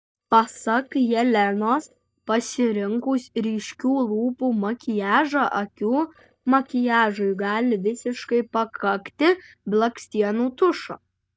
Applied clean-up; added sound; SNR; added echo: neural mask model DeepFilterNet 3.